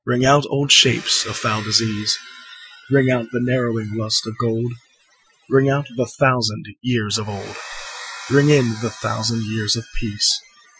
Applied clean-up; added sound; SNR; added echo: classical method Wiener filter.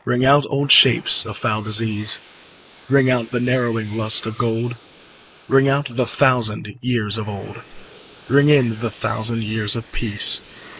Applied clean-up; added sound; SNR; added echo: neural mask model Resemble Enhance denoiser.